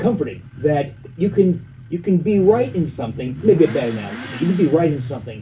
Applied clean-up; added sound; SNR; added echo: none; Motorcycle / Accelerating, revving, vroom; 12 dB; reverberation time 0.2 s.